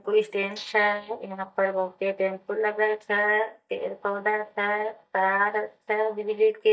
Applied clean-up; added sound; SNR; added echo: neural mask model DeepFilterNet 3.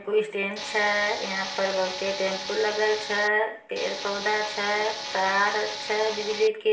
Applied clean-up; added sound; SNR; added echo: none; Tools; 8 dB; reverberation time 0.6 s.